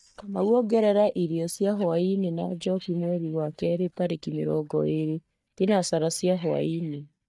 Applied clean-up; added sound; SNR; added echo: neural mask model DeepFilterNet 3.